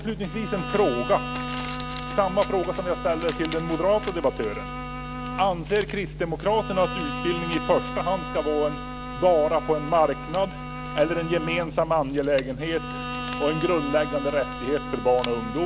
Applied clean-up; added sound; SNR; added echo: none; Bowed string instrument; 9 dB; none.